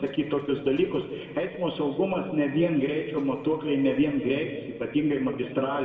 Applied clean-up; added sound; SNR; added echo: none; none; none; reverberation time 1.6 s.